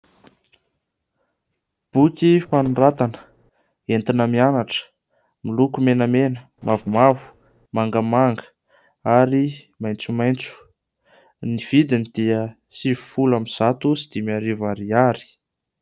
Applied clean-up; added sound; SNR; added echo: neural separator model SepFormer DNS4.